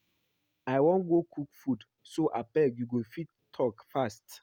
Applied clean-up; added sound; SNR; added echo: none; none; none; none.